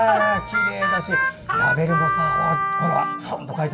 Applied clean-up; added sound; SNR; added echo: none; Harmonica; -1 dB; reverberation time 1.8 s.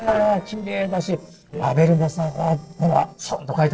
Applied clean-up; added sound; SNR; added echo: neural separator model SepFormer DNS4.